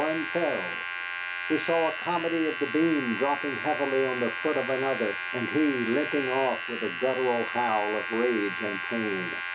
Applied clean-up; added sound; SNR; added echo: none; Domestic sounds, home sounds; 5 dB; none.